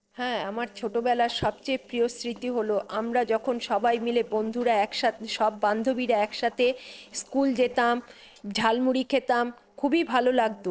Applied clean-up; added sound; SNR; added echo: neural separator model SepFormer DNS4.